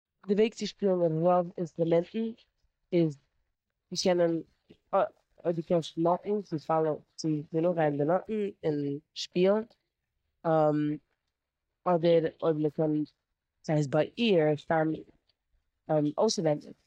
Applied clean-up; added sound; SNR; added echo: neural mask model DeepFilterNet 3.